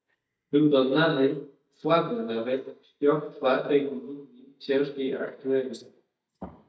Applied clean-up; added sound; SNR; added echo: neural mask model DeepFilterNet 3.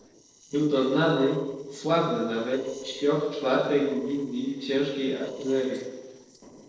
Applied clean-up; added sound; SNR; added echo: neural separator model SepFormer DNS4.